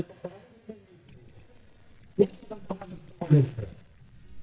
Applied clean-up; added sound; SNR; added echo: neural mask model DeepFilterNet 3.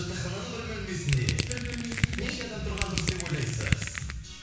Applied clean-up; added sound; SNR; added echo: none; Crushing; 1 dB; reverberation time 1.1 s.